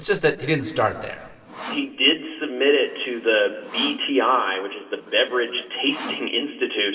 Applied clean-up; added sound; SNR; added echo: none; Sawing; 18 dB; reverberation time 2.8 s.